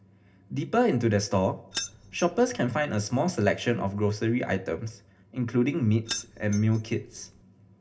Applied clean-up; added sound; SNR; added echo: none; Keys jangling; 13 dB; reverberation time 0.4 s.